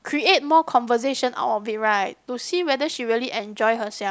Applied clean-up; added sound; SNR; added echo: none; none; none; none.